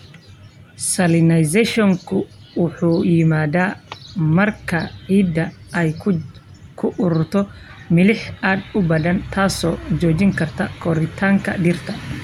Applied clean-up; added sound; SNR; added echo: none; none; none; none.